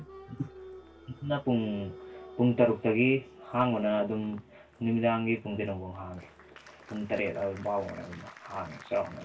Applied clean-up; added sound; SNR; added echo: none; Applause; 19 dB; reverberation time 0.1 s.